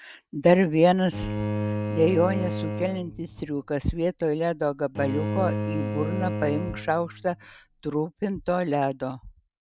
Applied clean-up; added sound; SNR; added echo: none; Bowed string instrument; 5 dB; none.